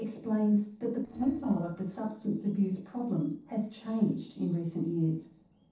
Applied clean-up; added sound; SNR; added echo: neural separator model SepFormer DNS4.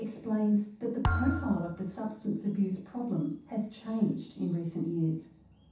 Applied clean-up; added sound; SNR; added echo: none; Thump, thud; 3 dB; reverberation time 0.7 s.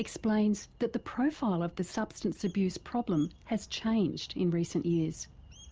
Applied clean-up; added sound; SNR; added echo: none; none; none; none.